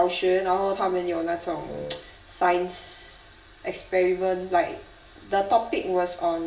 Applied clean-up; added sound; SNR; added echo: none; Wind instrument, woodwind instrument; 12 dB; reverberation time 0.6 s.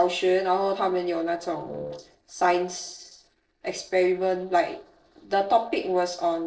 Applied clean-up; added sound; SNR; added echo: neural separator model SepFormer DNS4.